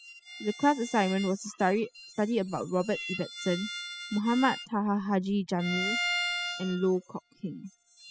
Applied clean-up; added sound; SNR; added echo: classical method spectral subtraction.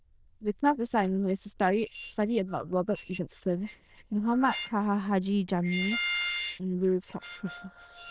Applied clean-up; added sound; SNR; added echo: neural diffusion model UNIVERSE++.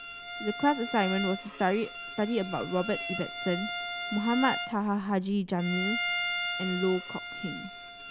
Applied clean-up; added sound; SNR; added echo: none; Bowed string instrument; 5 dB; none.